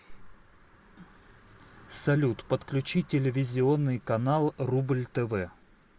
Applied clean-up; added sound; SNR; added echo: none; none; none; none.